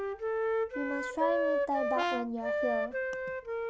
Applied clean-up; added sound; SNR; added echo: none; Wind instrument, woodwind instrument + Brass instrument; -4 dB; none.